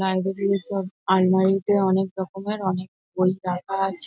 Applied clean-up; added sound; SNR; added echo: none; none; none; none.